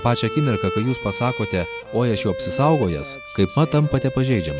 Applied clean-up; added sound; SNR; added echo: none; Bowed string instrument; 10 dB; none.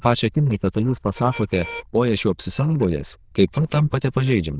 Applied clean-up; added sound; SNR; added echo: neural diffusion model UNIVERSE++.